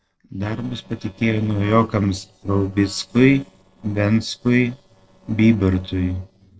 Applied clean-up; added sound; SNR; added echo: neural separator model SepFormer DNS4.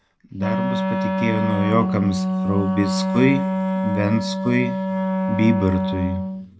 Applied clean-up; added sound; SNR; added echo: none; Wind instrument, woodwind instrument; -1 dB; reverberation time 1.0 s.